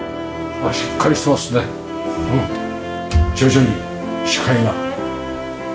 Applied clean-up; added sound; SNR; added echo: none; none; none; none.